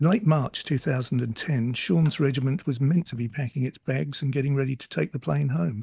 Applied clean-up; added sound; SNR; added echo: neural mask model DeepFilterNet 3.